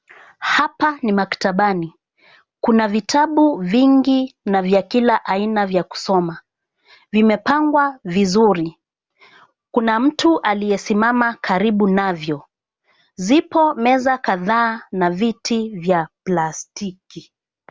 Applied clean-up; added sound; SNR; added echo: none; none; none; none.